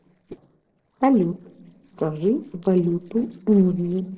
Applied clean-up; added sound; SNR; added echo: neural separator model SepFormer DNS4.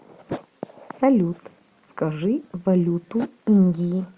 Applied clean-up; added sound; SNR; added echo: none; none; none; none.